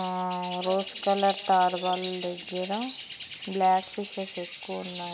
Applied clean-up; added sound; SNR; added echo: none; Bird; 12 dB; none.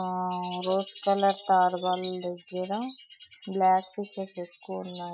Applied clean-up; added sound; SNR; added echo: classical method Wiener filter.